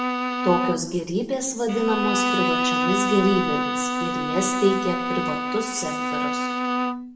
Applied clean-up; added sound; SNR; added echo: none; Bowed string instrument; -1 dB; reverberation time 1.0 s.